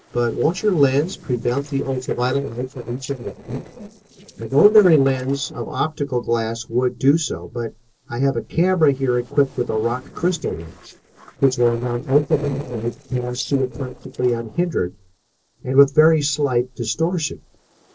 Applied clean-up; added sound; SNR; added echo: neural separator model SepFormer DNS4.